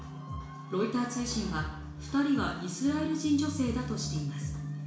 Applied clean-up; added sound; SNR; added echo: none; none; none; reverberation time 0.7 s.